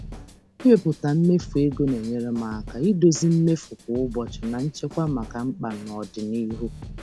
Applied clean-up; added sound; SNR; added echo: none; Drum kit; 17 dB; none.